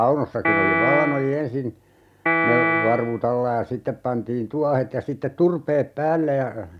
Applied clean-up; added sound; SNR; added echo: none; Piano; -2 dB; none.